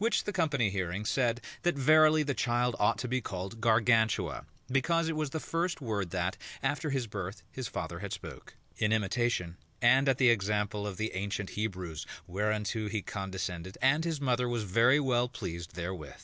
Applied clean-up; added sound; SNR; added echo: none; none; none; none.